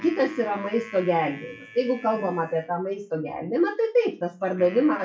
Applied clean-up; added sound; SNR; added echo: classical method WPE with log-MMSE.